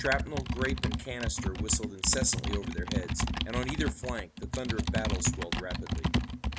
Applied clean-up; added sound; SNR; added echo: none; Computer keyboard; -3 dB; none.